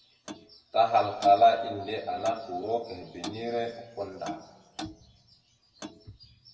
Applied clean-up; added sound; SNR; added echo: none; Clock; 17 dB; reverberation time 1.3 s.